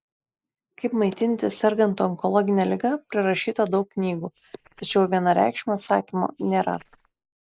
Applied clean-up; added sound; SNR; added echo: neural mask model Resemble Enhance denoiser.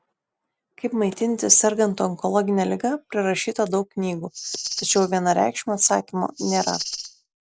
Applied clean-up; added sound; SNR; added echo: none; Rattle (instrument); 9 dB; none.